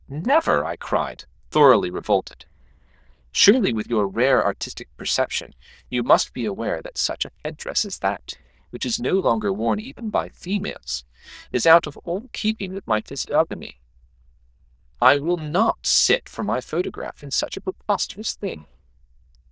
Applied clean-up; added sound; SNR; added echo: neural diffusion model UNIVERSE++.